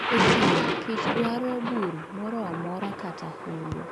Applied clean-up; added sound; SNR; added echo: none; Thunder; -3 dB; none.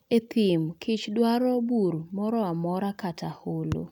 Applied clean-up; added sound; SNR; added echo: none; none; none; none.